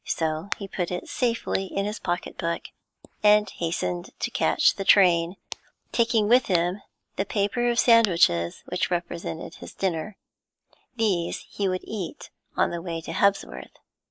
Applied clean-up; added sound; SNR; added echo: neural mask model Resemble Enhance denoiser.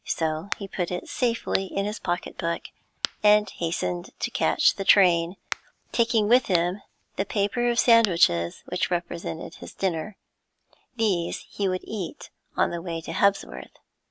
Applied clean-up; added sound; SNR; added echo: none; Crack; 13 dB; none.